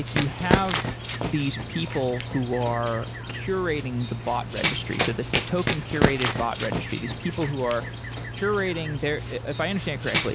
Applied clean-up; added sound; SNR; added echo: none; Run; 1 dB; none.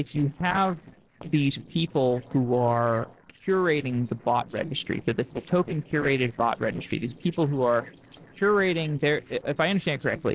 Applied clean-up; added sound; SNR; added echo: neural separator model SepFormer DNS4.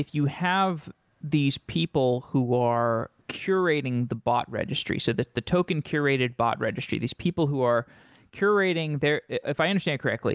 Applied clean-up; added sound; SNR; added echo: none; none; none; none.